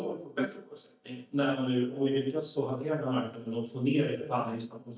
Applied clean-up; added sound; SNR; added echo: neural mask model DeepFilterNet 3.